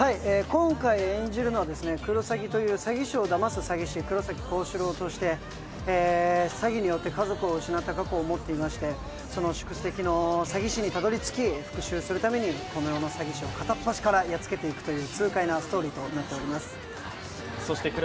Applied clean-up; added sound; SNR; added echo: none; none; none; none.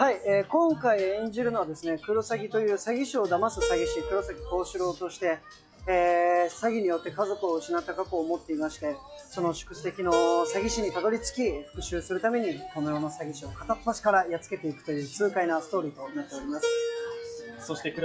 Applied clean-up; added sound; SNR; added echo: classical method log-MMSE.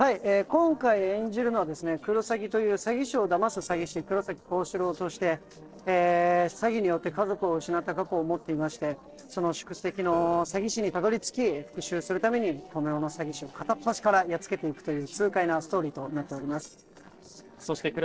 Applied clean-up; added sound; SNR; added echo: neural separator model SepFormer DNS4.